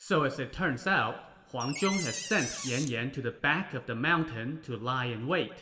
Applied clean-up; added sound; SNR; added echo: none; Door; 8 dB; reverberation time 2.7 s.